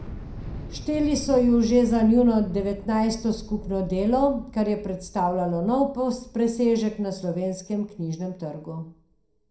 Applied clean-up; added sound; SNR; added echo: none; Thunder / Explosion; 15 dB; reverberation time 0.4 s.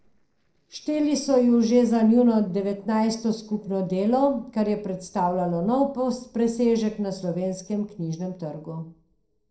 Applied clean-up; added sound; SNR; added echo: neural separator model SepFormer DNS4.